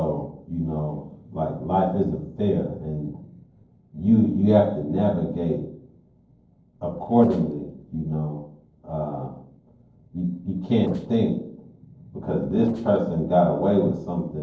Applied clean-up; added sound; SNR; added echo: neural separator model SepFormer DNS4.